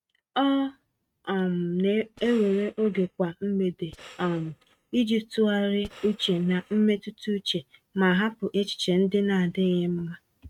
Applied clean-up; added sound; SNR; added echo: neural mask model RNNoise.